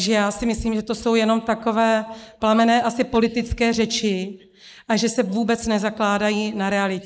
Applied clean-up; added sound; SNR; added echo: neural mask model Resemble Enhance denoiser.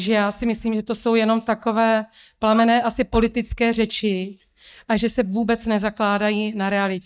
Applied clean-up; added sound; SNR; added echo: neural mask model DeepFilterNet 3.